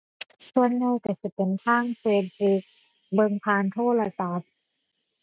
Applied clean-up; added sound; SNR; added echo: none; none; none; none.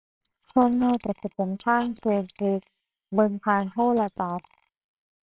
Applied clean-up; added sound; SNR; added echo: neural separator model SepFormer WHAMR!.